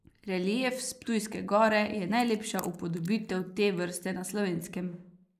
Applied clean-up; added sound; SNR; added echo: neural mask model Resemble Enhance denoiser.